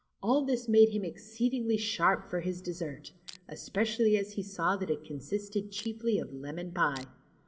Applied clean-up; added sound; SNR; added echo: none; Crushing; 19 dB; reverberation time 1.0 s.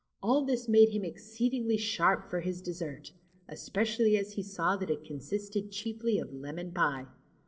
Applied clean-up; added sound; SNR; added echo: neural separator model SepFormer DNS4.